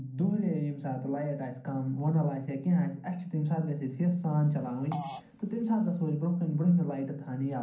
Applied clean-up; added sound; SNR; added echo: none; Fart; 15 dB; reverberation time 0.6 s.